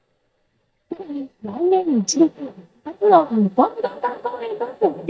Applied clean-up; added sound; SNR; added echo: neural mask model DeepFilterNet 3.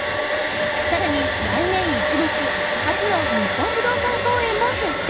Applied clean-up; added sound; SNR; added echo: none; Domestic sounds, home sounds; -1 dB; reverberation time 0.3 s.